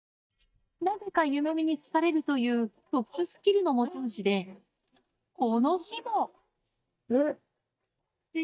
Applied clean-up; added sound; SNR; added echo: neural mask model DeepFilterNet 3.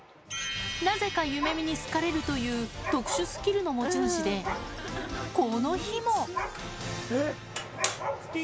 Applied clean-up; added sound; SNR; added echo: none; Dog; 10 dB; none.